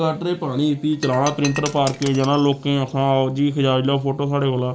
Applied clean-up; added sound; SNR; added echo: none; Shatter; 15 dB; none.